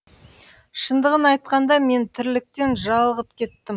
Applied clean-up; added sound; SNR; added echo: none; none; none; none.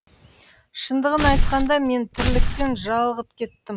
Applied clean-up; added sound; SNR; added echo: none; Tearing; -3 dB; none.